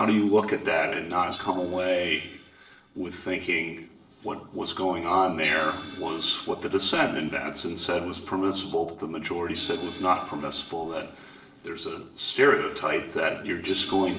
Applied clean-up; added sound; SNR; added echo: neural separator model SepFormer DNS4.